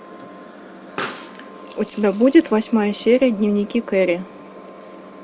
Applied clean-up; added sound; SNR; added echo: none; Coin (dropping) / Glass + Explosion; 20 dB; none.